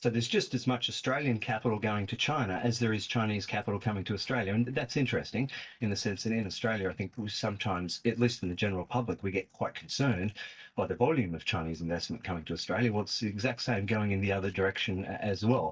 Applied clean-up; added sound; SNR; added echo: neural mask model DeepFilterNet 3.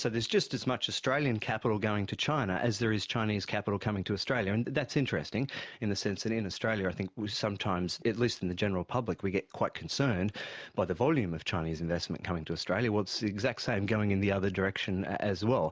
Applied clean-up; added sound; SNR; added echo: none; none; none; none.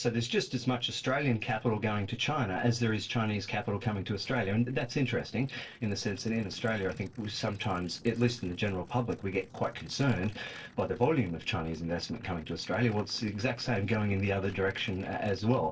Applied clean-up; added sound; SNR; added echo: neural separator model SepFormer DNS4.